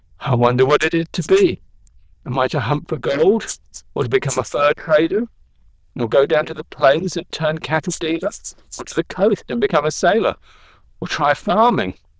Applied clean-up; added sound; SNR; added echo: neural diffusion model UNIVERSE++.